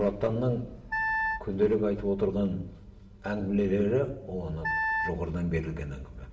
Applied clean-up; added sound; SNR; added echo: none; Wind instrument, woodwind instrument; 2 dB; reverberation time 0.9 s.